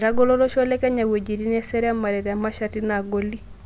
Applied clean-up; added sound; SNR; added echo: none; none; none; none.